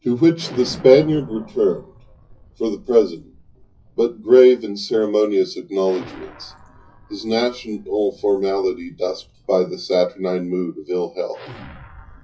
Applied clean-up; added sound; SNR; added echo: classical method WPE with log-MMSE.